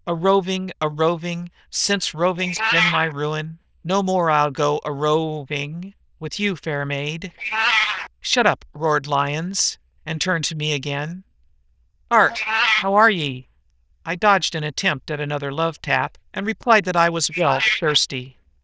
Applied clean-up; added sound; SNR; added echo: neural diffusion model UNIVERSE++.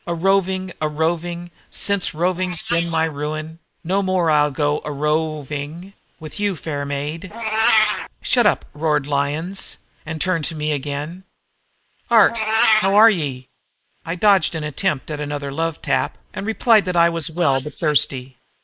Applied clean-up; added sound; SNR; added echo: neural mask model Resemble Enhance denoiser.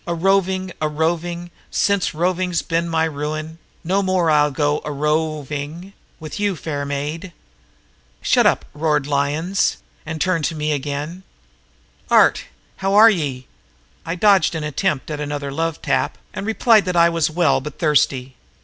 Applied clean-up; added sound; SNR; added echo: none; none; none; none.